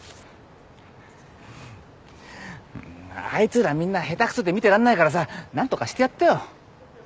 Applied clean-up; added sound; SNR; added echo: none; none; none; none.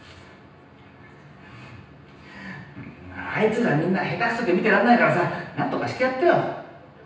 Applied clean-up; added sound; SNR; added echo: none; none; none; reverberation time 0.9 s.